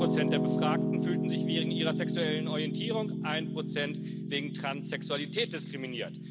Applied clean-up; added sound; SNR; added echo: none; Piano; -4 dB; none.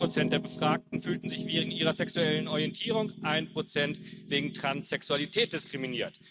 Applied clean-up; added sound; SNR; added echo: neural mask model RNNoise.